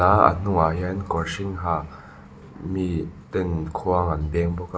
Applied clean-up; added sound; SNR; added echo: none; Bowed string instrument; 16 dB; none.